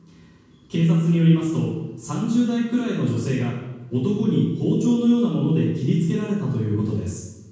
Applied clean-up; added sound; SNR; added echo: none; none; none; reverberation time 1.2 s.